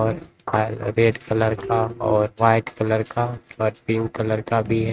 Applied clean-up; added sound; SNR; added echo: neural mask model RNNoise.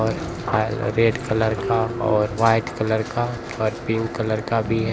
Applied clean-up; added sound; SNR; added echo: none; Train; 11 dB; none.